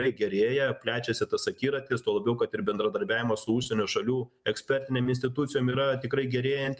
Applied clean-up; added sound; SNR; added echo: none; none; none; none.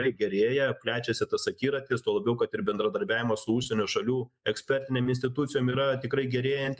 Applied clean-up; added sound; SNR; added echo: neural mask model Resemble Enhance denoiser.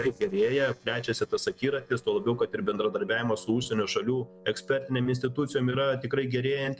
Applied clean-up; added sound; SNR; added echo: neural separator model SepFormer DNS4.